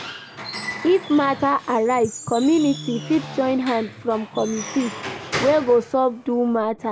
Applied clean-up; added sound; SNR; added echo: none; Squeak / Wood; 12 dB; none.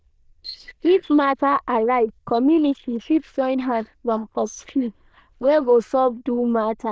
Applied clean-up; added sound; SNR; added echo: neural diffusion model UNIVERSE++.